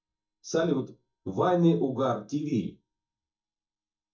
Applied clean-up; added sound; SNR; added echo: neural mask model DeepFilterNet 3.